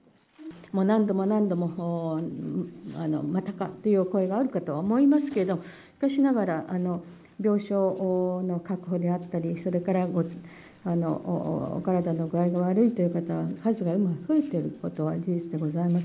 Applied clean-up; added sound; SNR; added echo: none; none; none; none.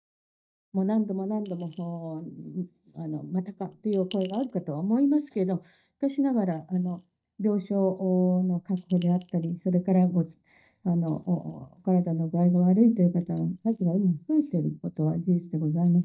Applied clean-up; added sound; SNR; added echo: neural mask model DeepFilterNet 3.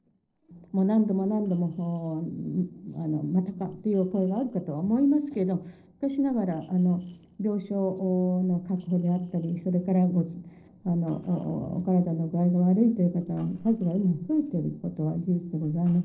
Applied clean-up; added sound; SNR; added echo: neural separator model SepFormer DNS4.